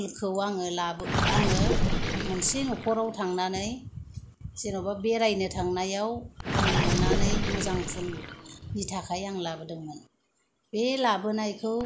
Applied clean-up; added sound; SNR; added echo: none; Gurgling; 0 dB; none.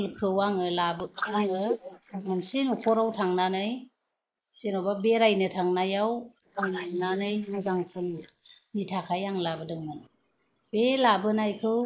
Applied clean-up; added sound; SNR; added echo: neural mask model Resemble Enhance denoiser.